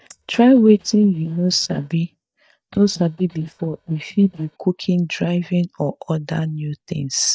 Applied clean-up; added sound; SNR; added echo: neural mask model DeepFilterNet 3.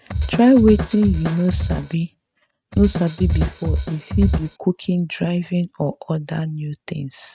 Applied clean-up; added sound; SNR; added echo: neural mask model RNNoise.